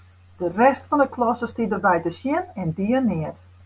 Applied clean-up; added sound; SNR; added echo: none; none; none; none.